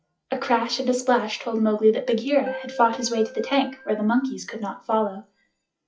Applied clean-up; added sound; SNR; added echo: classical method WPE with log-MMSE.